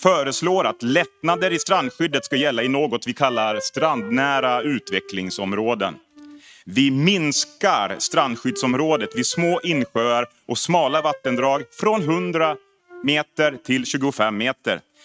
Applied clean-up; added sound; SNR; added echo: neural mask model RNNoise.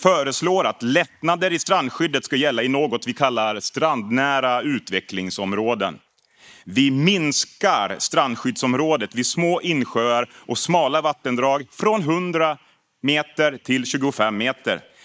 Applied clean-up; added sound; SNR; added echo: neural mask model Resemble Enhance denoiser.